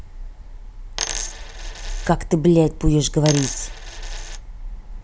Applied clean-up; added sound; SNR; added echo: none; Coin (dropping); 9 dB; none.